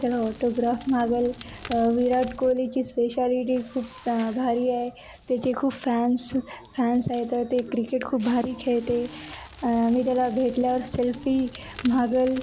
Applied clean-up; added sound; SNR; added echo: none; Crackle; 18 dB; none.